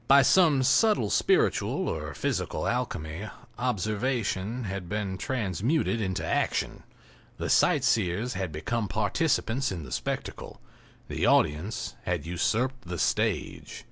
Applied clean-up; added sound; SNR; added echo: none; none; none; none.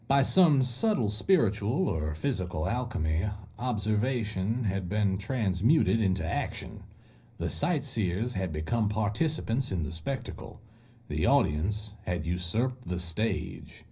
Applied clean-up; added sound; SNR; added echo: none; none; none; reverberation time 0.5 s.